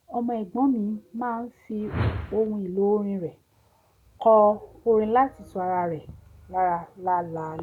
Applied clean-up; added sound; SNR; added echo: none; Whoosh, swoosh, swish; 8 dB; none.